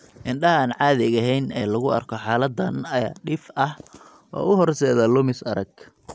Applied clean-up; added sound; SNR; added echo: none; none; none; none.